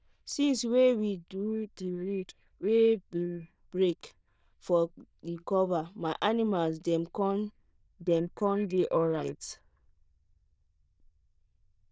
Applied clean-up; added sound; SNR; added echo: neural diffusion model UNIVERSE++.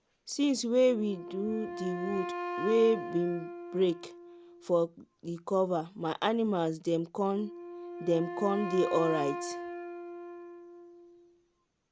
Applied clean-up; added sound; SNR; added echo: none; Wind instrument, woodwind instrument; 10 dB; none.